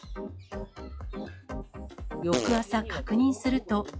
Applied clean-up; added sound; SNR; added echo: classical method log-MMSE.